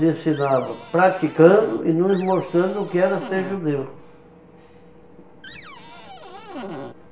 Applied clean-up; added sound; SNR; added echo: none; Cupboard open or close; 15 dB; reverberation time 0.6 s.